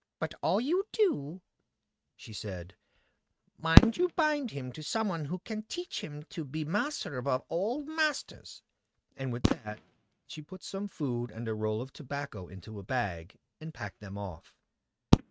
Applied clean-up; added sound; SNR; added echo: neural mask model RNNoise.